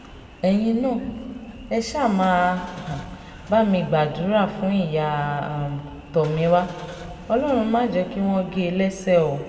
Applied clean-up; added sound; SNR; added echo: none; Engine starting / Car; 20 dB; reverberation time 1.7 s.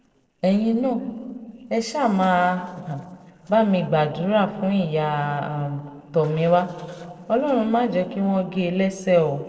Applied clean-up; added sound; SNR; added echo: neural separator model SepFormer DNS4.